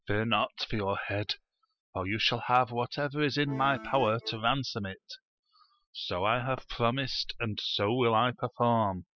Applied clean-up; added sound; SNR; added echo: classical method spectral subtraction.